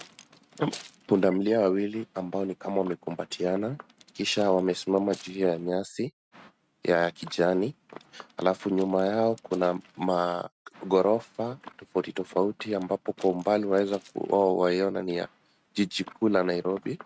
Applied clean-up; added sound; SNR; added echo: neural mask model RNNoise.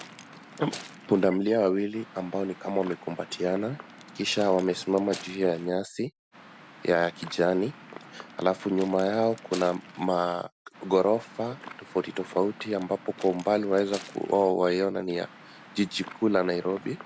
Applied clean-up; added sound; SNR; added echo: none; Waves, surf / Wind; 19 dB; none.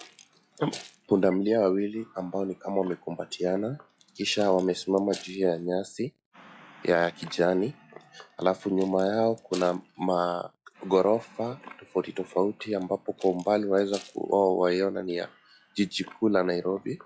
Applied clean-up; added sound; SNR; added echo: classical method log-MMSE.